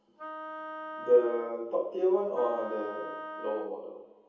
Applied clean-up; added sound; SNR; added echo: none; Wind instrument, woodwind instrument; 11 dB; reverberation time 0.7 s.